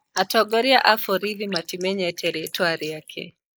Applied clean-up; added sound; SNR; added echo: neural mask model Resemble Enhance denoiser.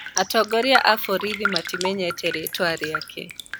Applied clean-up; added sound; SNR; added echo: none; Raindrop; 6 dB; none.